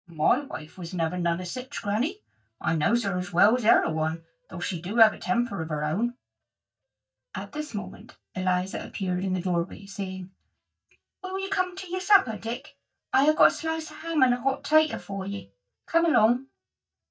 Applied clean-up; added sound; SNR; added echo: neural mask model DeepFilterNet 3.